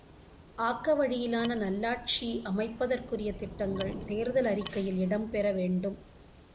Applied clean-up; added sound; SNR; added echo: none; Wood + Thunder / Rain; 13 dB; none.